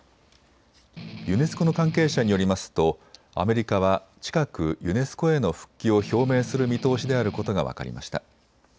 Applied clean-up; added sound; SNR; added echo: none; Strum; 12 dB; none.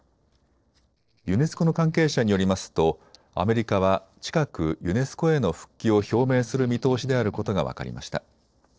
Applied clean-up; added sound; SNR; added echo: neural separator model SepFormer DNS4.